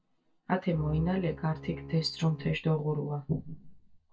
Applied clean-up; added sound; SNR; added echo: neural mask model DeepFilterNet 3.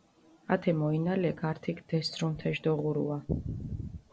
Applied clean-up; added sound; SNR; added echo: none; none; none; none.